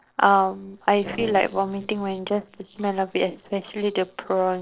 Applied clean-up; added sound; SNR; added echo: neural separator model SepFormer DNS4.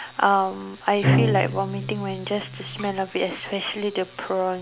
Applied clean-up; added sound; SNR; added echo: none; Bowed string instrument; 2 dB; none.